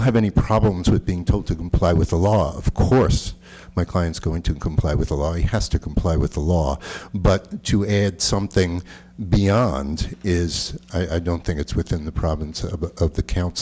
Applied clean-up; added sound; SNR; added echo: none; none; none; none.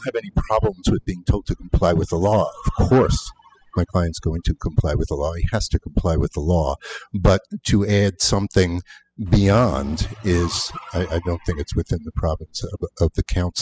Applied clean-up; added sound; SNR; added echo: classical method spectral subtraction.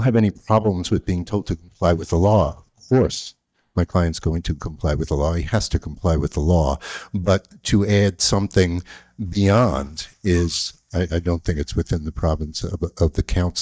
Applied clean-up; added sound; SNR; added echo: neural mask model DeepFilterNet 3.